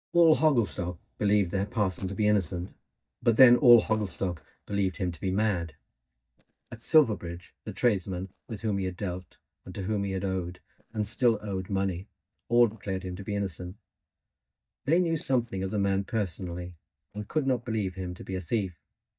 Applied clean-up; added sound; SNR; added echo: neural mask model DeepFilterNet 3.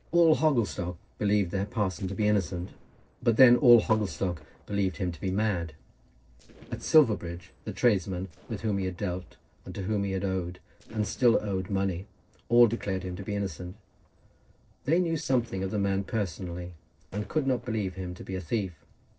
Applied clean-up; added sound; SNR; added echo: neural separator model SepFormer DNS4.